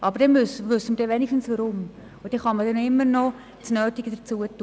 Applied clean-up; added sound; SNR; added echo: none; none; none; none.